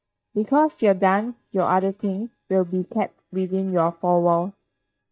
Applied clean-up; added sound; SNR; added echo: neural mask model DeepFilterNet 3.